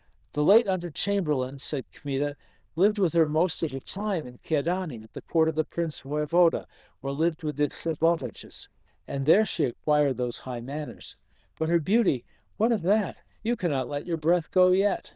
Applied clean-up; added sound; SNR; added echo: neural diffusion model UNIVERSE++.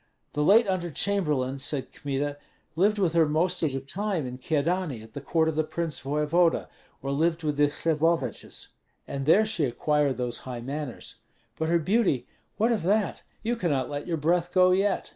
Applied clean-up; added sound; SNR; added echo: neural mask model Resemble Enhance denoiser.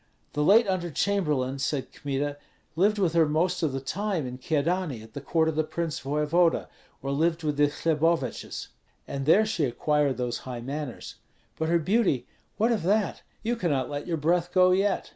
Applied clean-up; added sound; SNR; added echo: none; none; none; none.